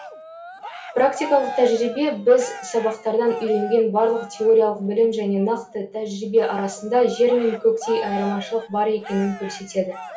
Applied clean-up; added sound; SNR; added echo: none; Cheering; 15 dB; reverberation time 0.3 s.